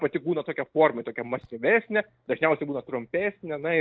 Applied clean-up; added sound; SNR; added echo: neural mask model DeepFilterNet 3.